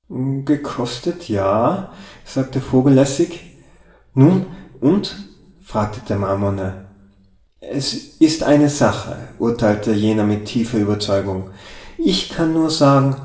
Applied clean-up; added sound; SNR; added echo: none; none; none; reverberation time 0.7 s.